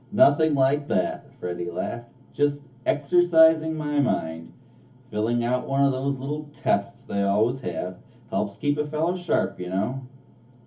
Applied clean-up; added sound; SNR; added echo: none; none; none; reverberation time 0.3 s.